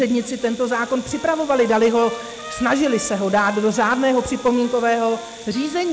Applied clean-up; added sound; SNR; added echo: none; Domestic sounds, home sounds + Trumpet; 17 dB; none.